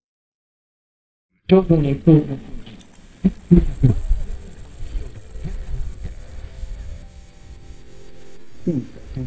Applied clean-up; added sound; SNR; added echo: neural mask model DeepFilterNet 3.